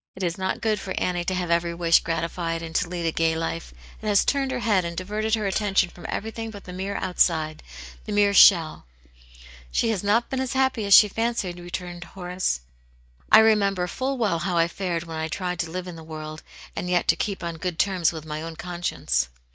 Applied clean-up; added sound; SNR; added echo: neural mask model DeepFilterNet 3.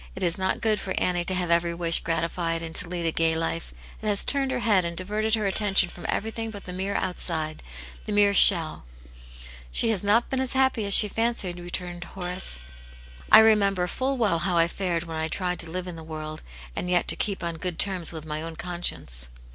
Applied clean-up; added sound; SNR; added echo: none; Hi-hat; 19 dB; none.